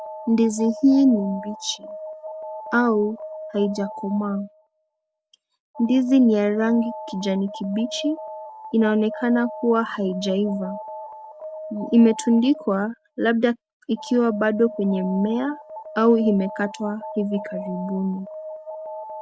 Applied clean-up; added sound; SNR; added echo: none; Alarm; 13 dB; none.